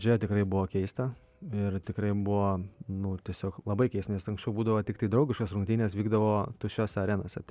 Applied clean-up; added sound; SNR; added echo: none; none; none; none.